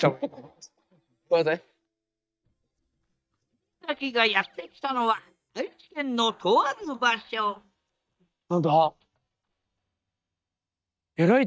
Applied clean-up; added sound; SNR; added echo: neural mask model DeepFilterNet 3.